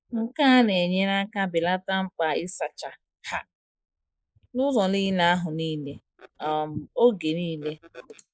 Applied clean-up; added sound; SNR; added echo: neural mask model Resemble Enhance denoiser.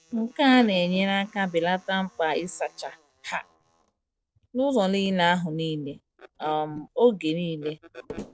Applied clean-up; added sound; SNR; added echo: neural separator model SepFormer DNS4.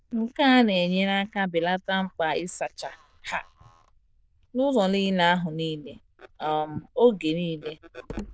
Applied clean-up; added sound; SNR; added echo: neural diffusion model UNIVERSE++.